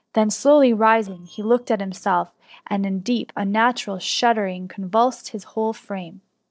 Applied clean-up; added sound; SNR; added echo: neural separator model SepFormer DNS4.